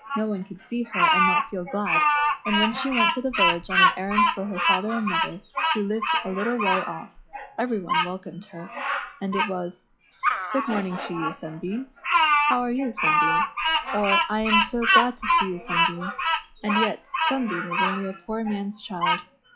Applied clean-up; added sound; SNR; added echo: classical method log-MMSE.